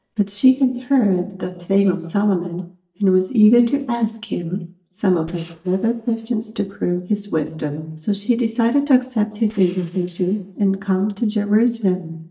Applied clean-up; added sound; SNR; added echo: neural mask model DeepFilterNet 3.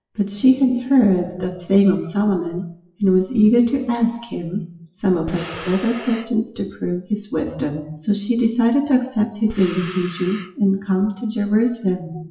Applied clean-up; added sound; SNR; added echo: classical method WPE with log-MMSE.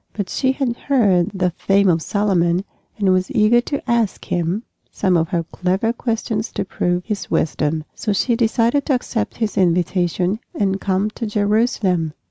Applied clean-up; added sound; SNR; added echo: none; none; none; none.